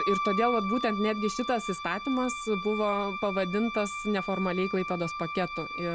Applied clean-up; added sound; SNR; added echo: none; Wind instrument, woodwind instrument; 6 dB; none.